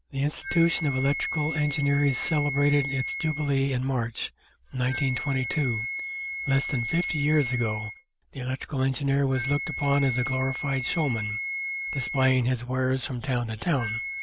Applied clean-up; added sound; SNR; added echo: none; Wind instrument, woodwind instrument; 7 dB; none.